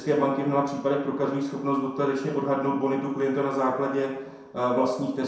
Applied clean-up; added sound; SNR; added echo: none; none; none; reverberation time 0.7 s.